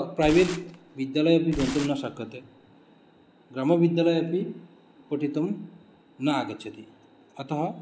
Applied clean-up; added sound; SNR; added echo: none; Tearing; 12 dB; none.